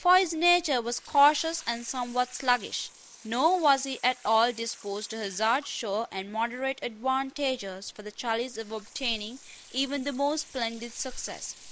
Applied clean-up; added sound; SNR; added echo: neural mask model Resemble Enhance denoiser.